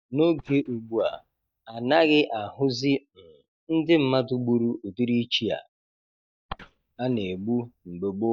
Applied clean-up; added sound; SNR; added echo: neural mask model DeepFilterNet 3.